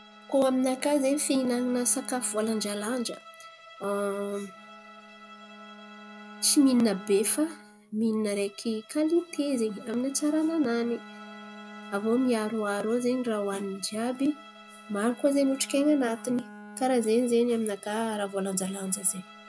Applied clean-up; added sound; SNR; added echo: none; Bowed string instrument + Bowed string instrument; 19 dB; none.